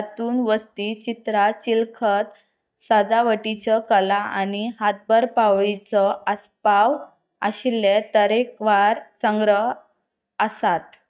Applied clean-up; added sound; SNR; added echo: neural mask model DeepFilterNet 3.